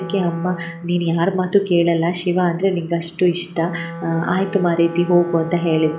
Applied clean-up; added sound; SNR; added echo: none; Wind instrument, woodwind instrument; 14 dB; none.